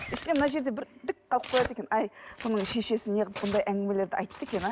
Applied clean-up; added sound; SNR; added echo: none; Tearing; 14 dB; none.